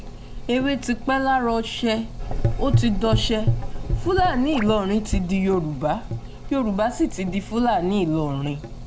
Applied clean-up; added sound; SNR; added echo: none; Gurgling / Engine; 4 dB; none.